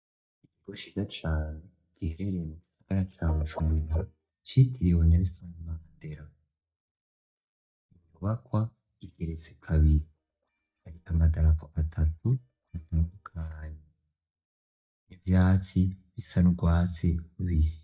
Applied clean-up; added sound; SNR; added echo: neural mask model DeepFilterNet 3.